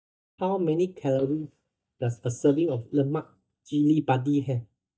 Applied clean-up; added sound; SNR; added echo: neural mask model DeepFilterNet 3.